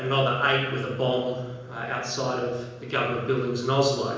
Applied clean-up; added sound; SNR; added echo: none; none; none; reverberation time 1.0 s.